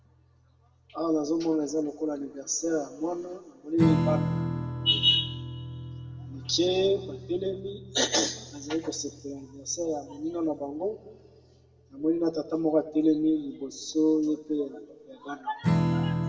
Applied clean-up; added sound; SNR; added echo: none; Strum; 5 dB; reverberation time 1.3 s.